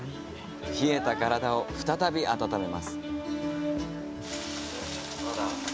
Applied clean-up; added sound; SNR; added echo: none; none; none; none.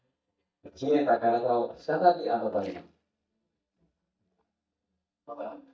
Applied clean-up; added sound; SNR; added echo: neural mask model DeepFilterNet 3.